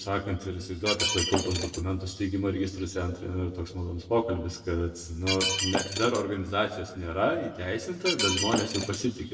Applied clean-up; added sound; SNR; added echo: none; Shatter; 2 dB; reverberation time 0.8 s.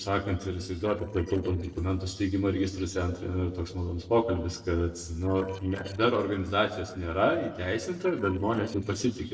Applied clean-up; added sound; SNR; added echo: neural separator model SepFormer DNS4.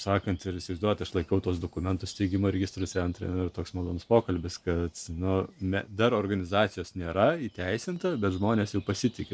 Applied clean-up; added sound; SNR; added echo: none; none; none; none.